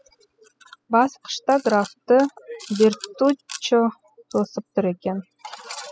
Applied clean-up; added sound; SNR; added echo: classical method spectral subtraction.